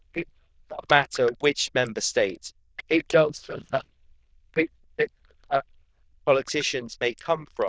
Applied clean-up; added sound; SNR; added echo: neural diffusion model UNIVERSE++.